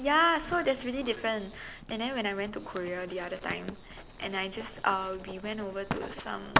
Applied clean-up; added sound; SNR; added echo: none; Writing; 8 dB; none.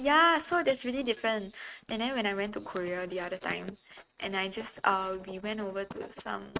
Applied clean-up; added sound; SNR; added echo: neural mask model RNNoise.